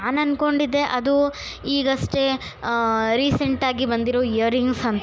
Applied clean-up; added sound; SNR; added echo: none; none; none; none.